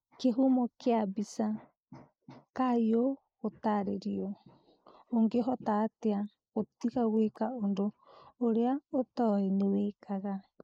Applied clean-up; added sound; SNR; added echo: neural mask model Resemble Enhance denoiser.